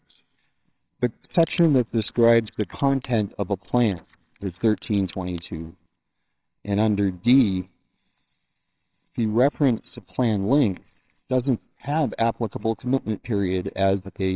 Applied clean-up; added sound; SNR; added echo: neural separator model SepFormer WHAMR!.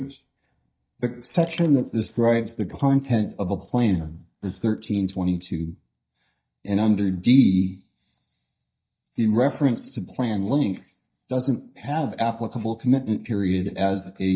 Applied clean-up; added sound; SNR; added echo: neural mask model DeepFilterNet 3.